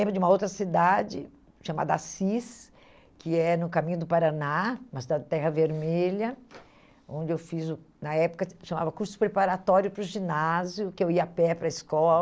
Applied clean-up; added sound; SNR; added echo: none; none; none; none.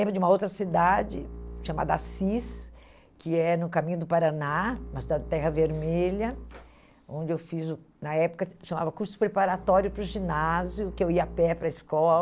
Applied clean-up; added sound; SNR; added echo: none; Bowed string instrument; 14 dB; none.